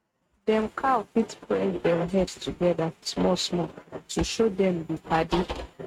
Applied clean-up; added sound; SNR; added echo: neural mask model RNNoise.